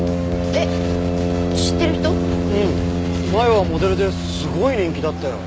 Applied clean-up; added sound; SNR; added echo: none; Brass instrument; 0 dB; none.